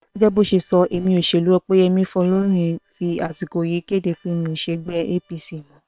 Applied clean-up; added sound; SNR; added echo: neural separator model SepFormer WHAM!.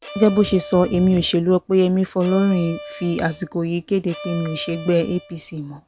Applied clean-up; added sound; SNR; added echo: none; Bowed string instrument; 17 dB; none.